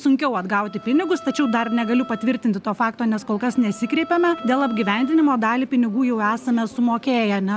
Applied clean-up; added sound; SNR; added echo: none; Bowed string instrument; 19 dB; none.